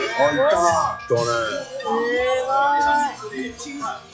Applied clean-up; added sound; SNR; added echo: classical method log-MMSE.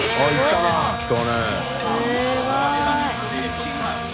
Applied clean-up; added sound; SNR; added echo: none; Bowed string instrument; 7 dB; none.